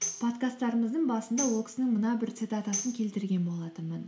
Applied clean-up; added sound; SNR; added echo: none; Tambourine; 11 dB; none.